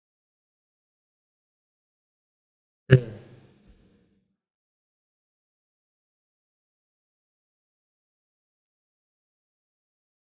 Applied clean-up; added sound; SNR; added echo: neural mask model DeepFilterNet 3.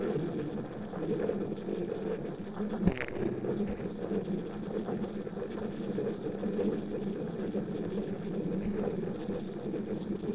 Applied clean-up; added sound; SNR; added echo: neural separator model SepFormer DNS4.